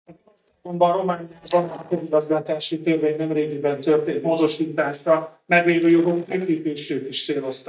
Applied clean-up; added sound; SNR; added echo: neural mask model DeepFilterNet 3.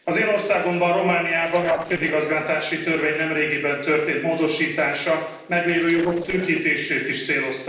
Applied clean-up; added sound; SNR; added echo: neural separator model SepFormer DNS4.